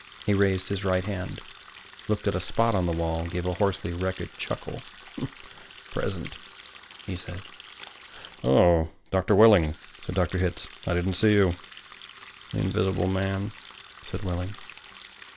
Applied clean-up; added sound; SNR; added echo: none; Water tap, faucet; 19 dB; none.